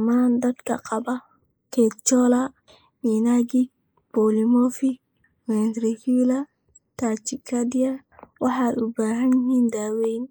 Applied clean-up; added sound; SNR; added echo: neural mask model Resemble Enhance denoiser.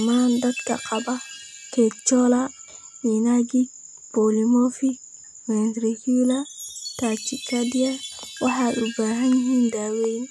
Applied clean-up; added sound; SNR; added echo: none; Chime; 17 dB; none.